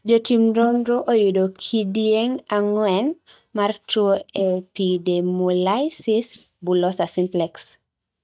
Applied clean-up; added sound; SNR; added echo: neural mask model DeepFilterNet 3.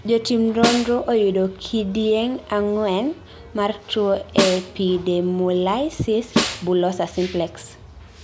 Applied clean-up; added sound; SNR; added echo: none; Snare drum; 5 dB; none.